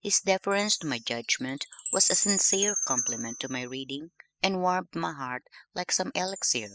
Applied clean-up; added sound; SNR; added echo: classical method spectral subtraction.